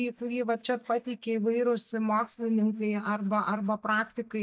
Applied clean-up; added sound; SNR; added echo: neural mask model DeepFilterNet 3.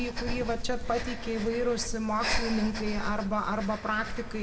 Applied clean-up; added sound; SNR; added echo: none; Breathing; 3 dB; reverberation time 1.2 s.